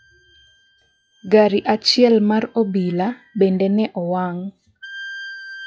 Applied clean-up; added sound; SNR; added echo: classical method log-MMSE.